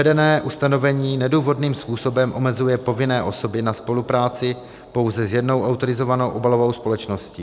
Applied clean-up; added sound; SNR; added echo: none; none; none; none.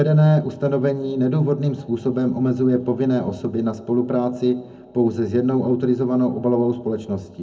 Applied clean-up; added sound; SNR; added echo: none; none; none; reverberation time 0.3 s.